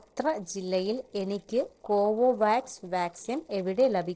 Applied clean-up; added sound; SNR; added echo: neural separator model SepFormer DNS4.